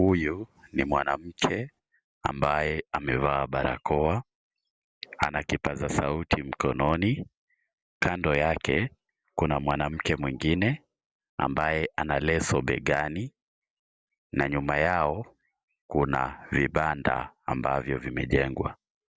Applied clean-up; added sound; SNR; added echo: none; none; none; none.